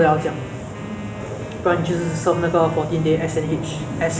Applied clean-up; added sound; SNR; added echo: none; Wind instrument, woodwind instrument; 19 dB; none.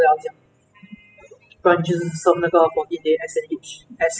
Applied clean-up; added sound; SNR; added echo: classical method spectral subtraction.